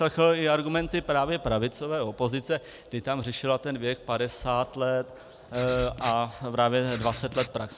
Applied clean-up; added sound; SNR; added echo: none; Writing; 9 dB; none.